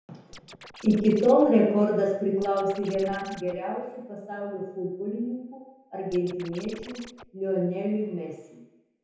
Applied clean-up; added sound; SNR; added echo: none; Scratching (performance technique); 19 dB; reverberation time 0.9 s.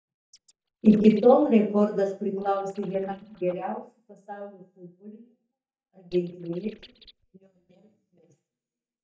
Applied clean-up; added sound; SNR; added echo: neural mask model DeepFilterNet 3.